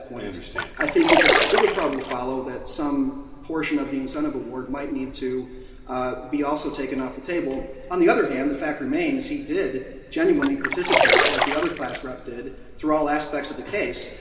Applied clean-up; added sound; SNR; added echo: none; Splash, splatter; -3 dB; reverberation time 2.1 s.